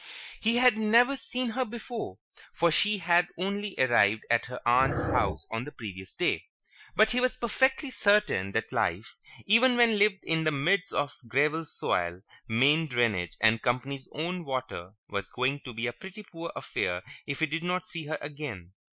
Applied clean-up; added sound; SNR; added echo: classical method Wiener filter.